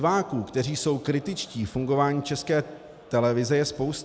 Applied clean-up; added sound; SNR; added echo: none; none; none; none.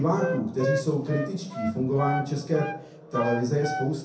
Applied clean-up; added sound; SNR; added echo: none; Wind instrument, woodwind instrument; 6 dB; reverberation time 0.6 s.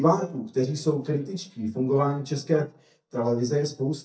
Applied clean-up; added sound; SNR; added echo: neural mask model DeepFilterNet 3.